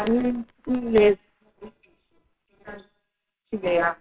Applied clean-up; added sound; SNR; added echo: neural separator model SepFormer WHAMR!.